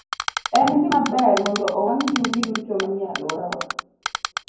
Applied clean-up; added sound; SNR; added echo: none; Typing; 8 dB; reverberation time 0.9 s.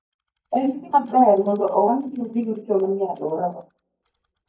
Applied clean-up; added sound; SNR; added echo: neural mask model DeepFilterNet 3.